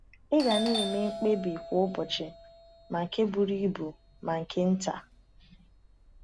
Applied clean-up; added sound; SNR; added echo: none; Doorbell; 11 dB; none.